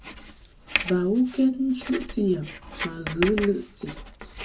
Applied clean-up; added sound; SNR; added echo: none; Writing; 9 dB; reverberation time 0.3 s.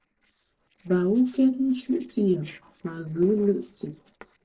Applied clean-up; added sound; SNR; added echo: neural separator model SepFormer DNS4.